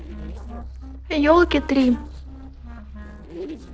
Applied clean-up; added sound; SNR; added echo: neural separator model SepFormer DNS4.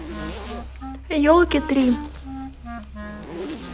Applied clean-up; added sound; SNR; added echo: none; Wind instrument, woodwind instrument + Zipper (clothing); 11 dB; none.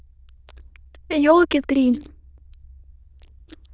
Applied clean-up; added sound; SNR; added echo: neural diffusion model UNIVERSE++.